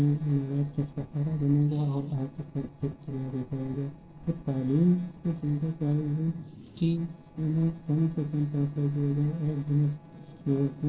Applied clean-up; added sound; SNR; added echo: neural separator model SepFormer DNS4.